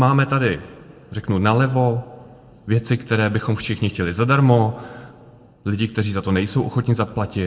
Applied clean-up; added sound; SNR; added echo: none; none; none; reverberation time 0.7 s.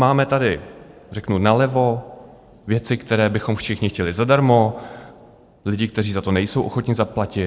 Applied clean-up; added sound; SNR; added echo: none; none; none; none.